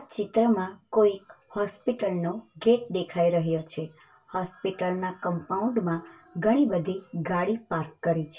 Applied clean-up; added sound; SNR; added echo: none; none; none; reverberation time 0.1 s.